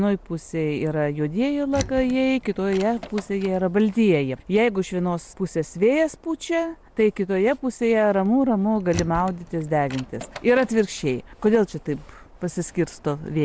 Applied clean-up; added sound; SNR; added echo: none; Door; 16 dB; none.